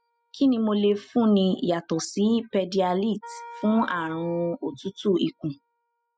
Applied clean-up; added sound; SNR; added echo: classical method spectral subtraction.